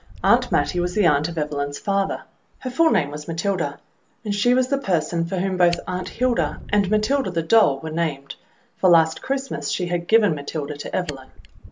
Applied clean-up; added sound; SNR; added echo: none; Fire; 20 dB; none.